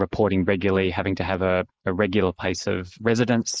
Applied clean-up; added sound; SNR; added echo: neural mask model Resemble Enhance denoiser.